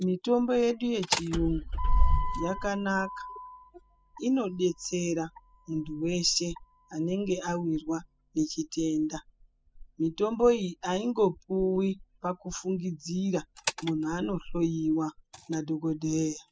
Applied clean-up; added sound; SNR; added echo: classical method spectral subtraction.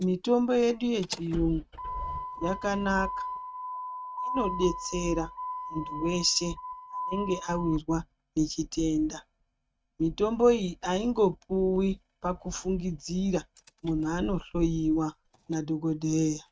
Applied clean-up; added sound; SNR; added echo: neural mask model RNNoise.